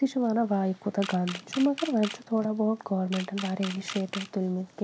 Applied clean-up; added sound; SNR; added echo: none; Camera; 14 dB; none.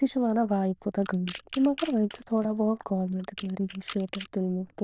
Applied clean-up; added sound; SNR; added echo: neural diffusion model UNIVERSE++.